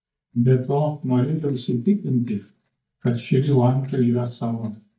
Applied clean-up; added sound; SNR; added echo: neural mask model DeepFilterNet 3.